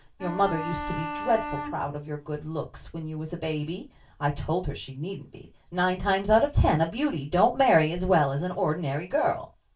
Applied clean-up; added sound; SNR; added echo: none; Bowed string instrument; 8 dB; reverberation time 0.2 s.